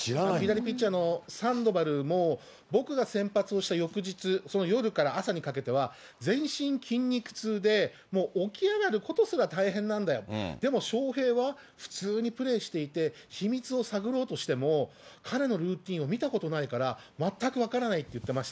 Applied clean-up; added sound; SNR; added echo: none; none; none; none.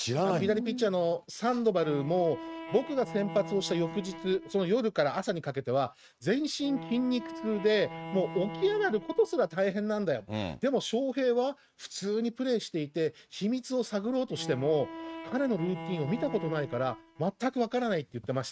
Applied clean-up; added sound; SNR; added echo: neural mask model RNNoise.